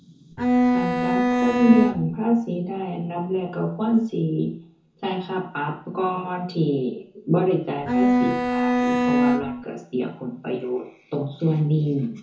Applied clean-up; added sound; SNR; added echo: none; Bowed string instrument; -4 dB; reverberation time 0.5 s.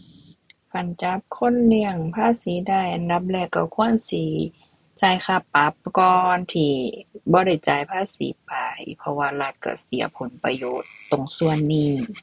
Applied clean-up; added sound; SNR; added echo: none; none; none; none.